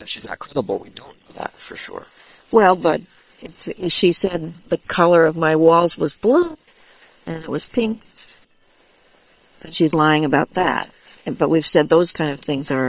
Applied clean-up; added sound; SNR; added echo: neural separator model SepFormer WHAM!.